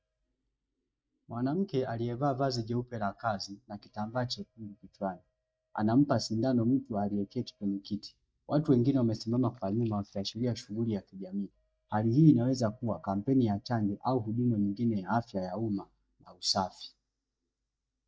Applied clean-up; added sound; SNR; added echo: neural mask model DeepFilterNet 3.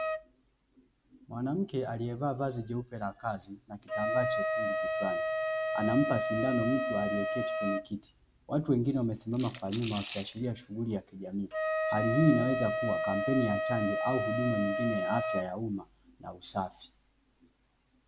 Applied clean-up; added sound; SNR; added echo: none; Rattle / Rattle (instrument) + Wind instrument, woodwind instrument; 2 dB; none.